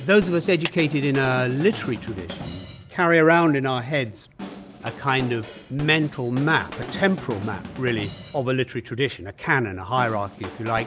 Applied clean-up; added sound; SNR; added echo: none; Clapping + Drum / Drum kit; 14 dB; none.